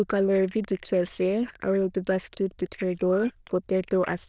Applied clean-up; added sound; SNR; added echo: neural diffusion model UNIVERSE++.